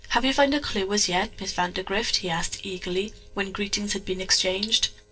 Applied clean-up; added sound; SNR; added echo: neural separator model SepFormer DNS4.